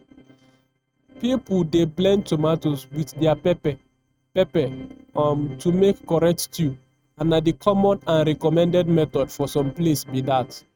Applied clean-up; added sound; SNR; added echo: neural mask model RNNoise.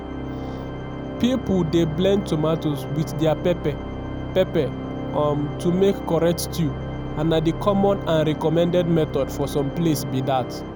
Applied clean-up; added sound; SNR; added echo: none; Organ; 7 dB; none.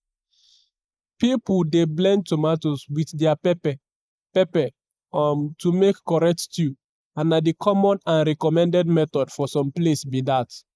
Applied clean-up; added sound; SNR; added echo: neural mask model Resemble Enhance denoiser.